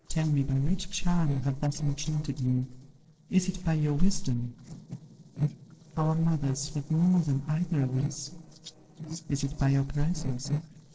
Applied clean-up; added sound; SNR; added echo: neural separator model SepFormer DNS4.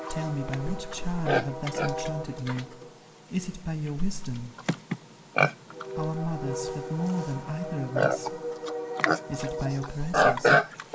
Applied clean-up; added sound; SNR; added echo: none; Livestock, farm animals, working animals; -3 dB; reverberation time 1.0 s.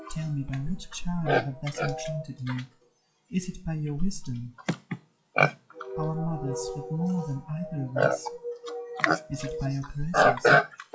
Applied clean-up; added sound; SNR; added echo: classical method WPE with log-MMSE.